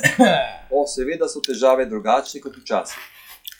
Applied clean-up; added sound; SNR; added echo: classical method log-MMSE.